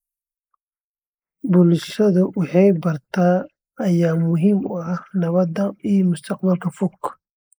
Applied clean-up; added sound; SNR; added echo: neural mask model Resemble Enhance denoiser.